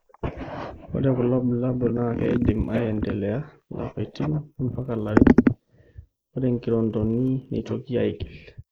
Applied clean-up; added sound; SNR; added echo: neural mask model Resemble Enhance denoiser.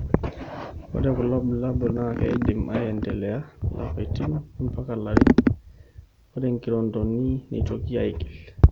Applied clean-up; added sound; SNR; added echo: none; none; none; none.